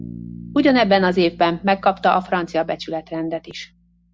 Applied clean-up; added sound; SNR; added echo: none; Bass guitar; 19 dB; none.